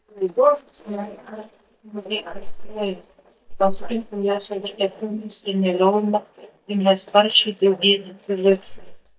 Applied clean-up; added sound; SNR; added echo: neural mask model DeepFilterNet 3.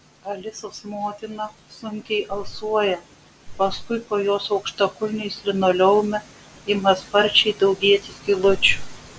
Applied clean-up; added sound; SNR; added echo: none; none; none; none.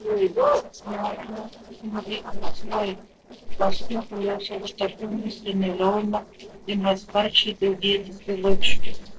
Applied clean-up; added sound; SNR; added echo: neural separator model SepFormer DNS4.